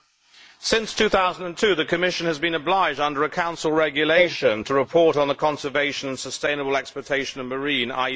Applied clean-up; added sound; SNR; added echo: neural mask model Resemble Enhance denoiser.